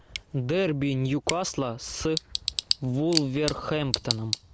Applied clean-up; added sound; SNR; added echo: none; Tick / Bicycle; 6 dB; none.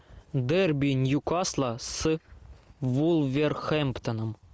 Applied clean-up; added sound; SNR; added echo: none; none; none; none.